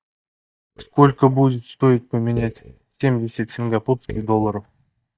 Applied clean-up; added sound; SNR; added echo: neural mask model DeepFilterNet 3.